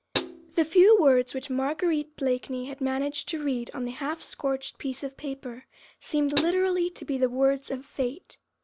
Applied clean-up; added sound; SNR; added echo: none; Hi-hat; 6 dB; none.